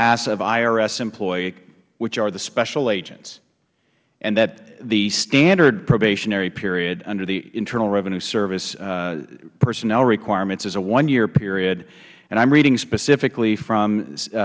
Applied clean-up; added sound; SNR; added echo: none; none; none; none.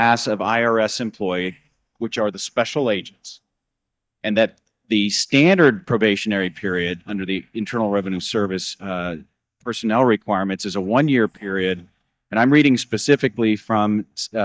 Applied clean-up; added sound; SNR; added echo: neural mask model DeepFilterNet 3.